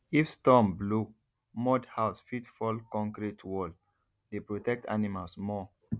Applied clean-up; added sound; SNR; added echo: none; none; none; none.